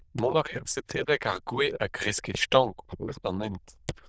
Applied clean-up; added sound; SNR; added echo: neural diffusion model UNIVERSE++.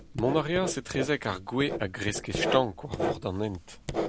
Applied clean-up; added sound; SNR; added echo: none; Writing; 4 dB; none.